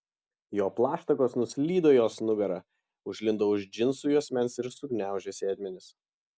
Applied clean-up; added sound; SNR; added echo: none; none; none; none.